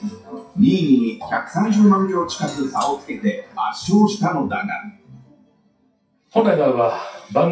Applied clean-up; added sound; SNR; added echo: classical method WPE with log-MMSE.